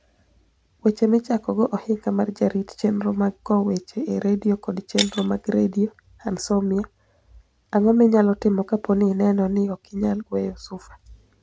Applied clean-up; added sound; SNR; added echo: none; Shatter; 13 dB; none.